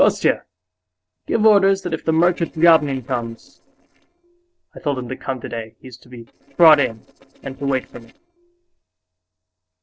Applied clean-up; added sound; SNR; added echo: neural separator model SepFormer DNS4.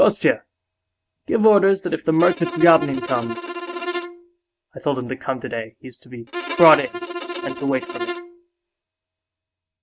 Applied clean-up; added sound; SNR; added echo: neural mask model RNNoise.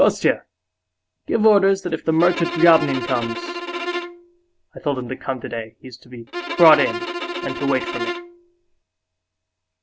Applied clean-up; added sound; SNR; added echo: none; Bowed string instrument; 6 dB; none.